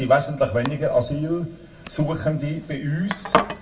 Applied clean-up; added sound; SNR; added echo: none; Domestic sounds, home sounds; 7 dB; reverberation time 0.2 s.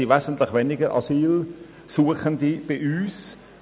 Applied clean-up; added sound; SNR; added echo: none; none; none; none.